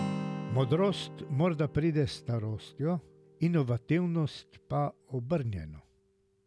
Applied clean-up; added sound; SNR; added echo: none; Acoustic guitar; 12 dB; none.